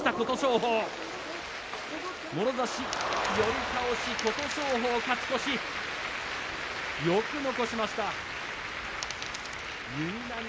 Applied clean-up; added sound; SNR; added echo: none; Coin (dropping); 13 dB; none.